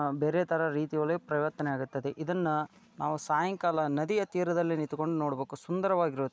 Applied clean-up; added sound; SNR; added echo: none; none; none; none.